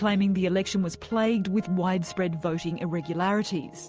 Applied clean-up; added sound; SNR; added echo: none; none; none; none.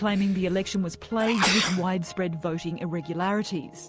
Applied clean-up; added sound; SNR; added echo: none; Sneeze; 4 dB; none.